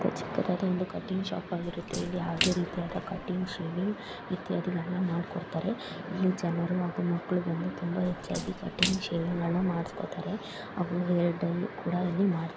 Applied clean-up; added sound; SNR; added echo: none; Splash, splatter; 10 dB; none.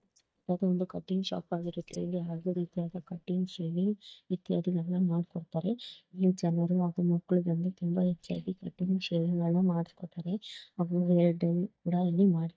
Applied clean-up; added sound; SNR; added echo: neural mask model DeepFilterNet 3.